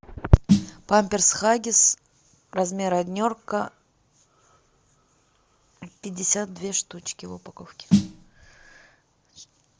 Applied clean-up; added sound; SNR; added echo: none; Snare drum; 2 dB; none.